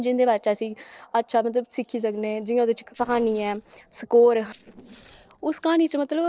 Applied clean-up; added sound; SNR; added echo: neural separator model SepFormer DNS4.